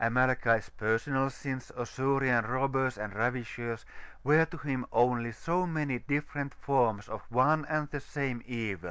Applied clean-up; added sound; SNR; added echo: none; none; none; none.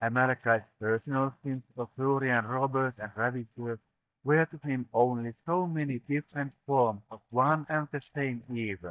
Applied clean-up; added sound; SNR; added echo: neural mask model DeepFilterNet 3.